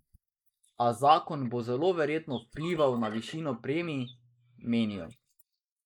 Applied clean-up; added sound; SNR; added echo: neural mask model Resemble Enhance denoiser.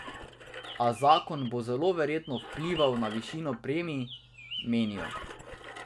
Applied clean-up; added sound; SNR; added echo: none; Bird + Engine; 12 dB; none.